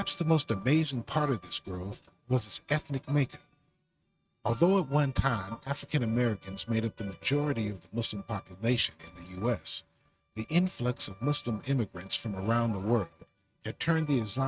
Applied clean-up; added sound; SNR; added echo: neural mask model RNNoise.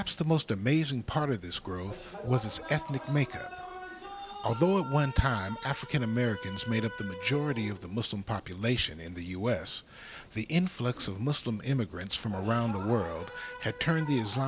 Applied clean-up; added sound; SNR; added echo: none; none; none; none.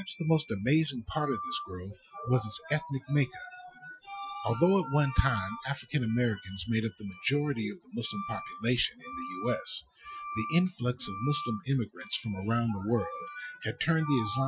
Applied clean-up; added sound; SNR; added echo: classical method Wiener filter.